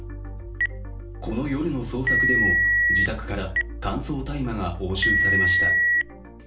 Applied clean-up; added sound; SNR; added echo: none; Telephone; -5 dB; reverberation time 0.4 s.